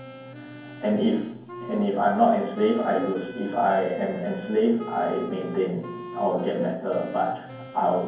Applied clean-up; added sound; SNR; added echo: none; Wind instrument, woodwind instrument; 14 dB; reverberation time 0.9 s.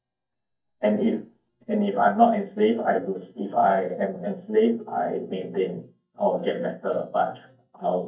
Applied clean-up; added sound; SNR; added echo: neural mask model DeepFilterNet 3.